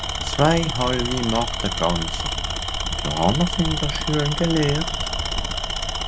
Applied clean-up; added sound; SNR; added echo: none; Tools; 1 dB; none.